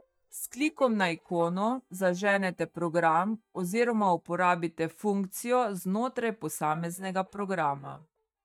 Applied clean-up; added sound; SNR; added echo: neural mask model DeepFilterNet 3.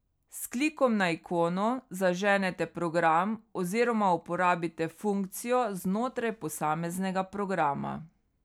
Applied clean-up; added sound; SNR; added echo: none; none; none; none.